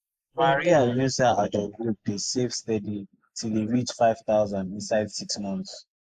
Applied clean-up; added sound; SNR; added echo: neural mask model Resemble Enhance denoiser.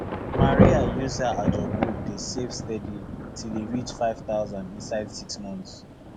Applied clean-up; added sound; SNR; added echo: none; Thunder / Rain; -3 dB; none.